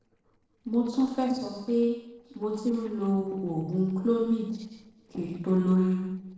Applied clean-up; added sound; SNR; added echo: neural separator model SepFormer DNS4.